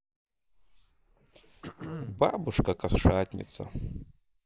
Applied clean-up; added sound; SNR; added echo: neural mask model Resemble Enhance denoiser.